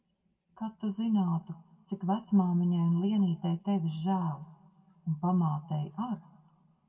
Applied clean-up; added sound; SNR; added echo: none; none; none; reverberation time 1.8 s.